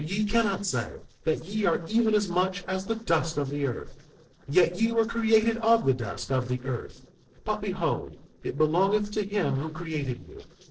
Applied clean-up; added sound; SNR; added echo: neural separator model SepFormer DNS4.